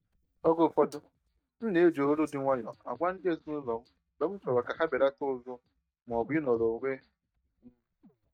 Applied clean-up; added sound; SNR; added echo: neural mask model DeepFilterNet 3.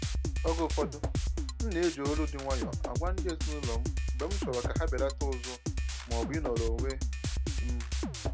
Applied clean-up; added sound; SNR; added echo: none; Drum kit; -5 dB; none.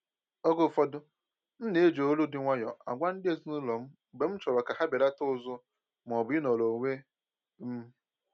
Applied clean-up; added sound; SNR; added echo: none; none; none; none.